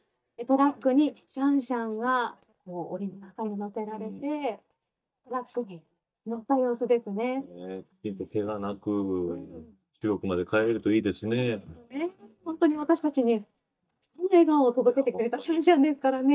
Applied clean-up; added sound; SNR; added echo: neural mask model DeepFilterNet 3.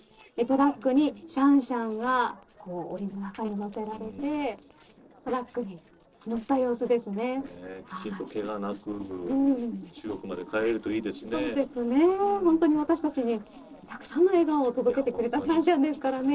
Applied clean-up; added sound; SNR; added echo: neural separator model SepFormer DNS4.